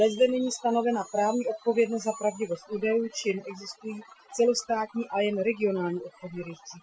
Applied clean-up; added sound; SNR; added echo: classical method Wiener filter.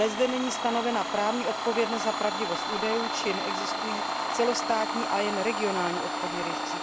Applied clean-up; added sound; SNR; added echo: none; Domestic sounds, home sounds; 1 dB; none.